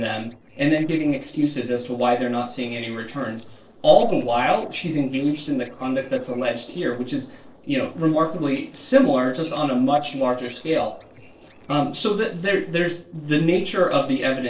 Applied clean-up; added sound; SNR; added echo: neural separator model SepFormer DNS4.